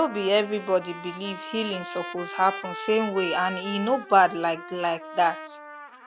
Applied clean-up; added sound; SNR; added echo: none; Trumpet; 12 dB; none.